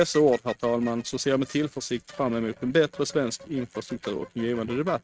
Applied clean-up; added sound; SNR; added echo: neural mask model RNNoise.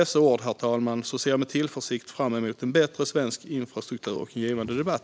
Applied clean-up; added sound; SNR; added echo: none; none; none; none.